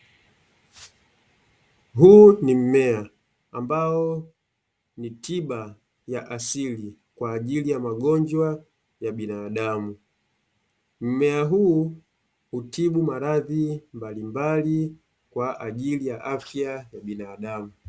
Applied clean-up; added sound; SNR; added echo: none; none; none; none.